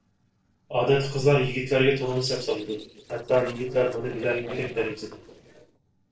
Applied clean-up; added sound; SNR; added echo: neural separator model SepFormer DNS4.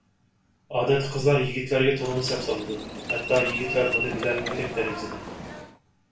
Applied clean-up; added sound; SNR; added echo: none; Subway, metro, underground; 6 dB; reverberation time 0.3 s.